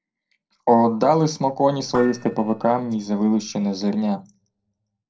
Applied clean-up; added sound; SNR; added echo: neural separator model SepFormer DNS4.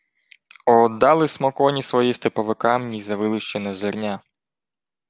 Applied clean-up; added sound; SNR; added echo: none; none; none; none.